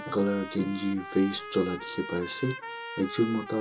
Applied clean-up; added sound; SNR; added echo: none; Trumpet; 11 dB; reverberation time 0.2 s.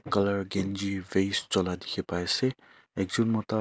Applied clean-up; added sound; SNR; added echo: none; none; none; none.